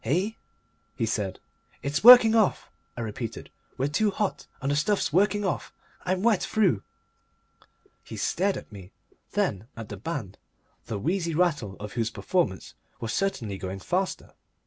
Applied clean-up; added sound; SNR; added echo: none; none; none; none.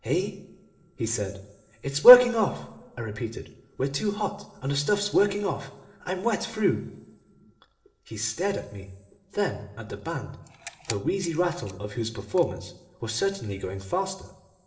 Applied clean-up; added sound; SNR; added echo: neural separator model SepFormer DNS4.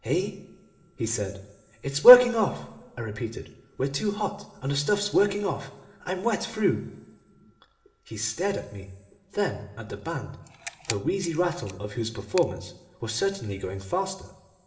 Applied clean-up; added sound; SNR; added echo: none; Camera; 16 dB; reverberation time 1.2 s.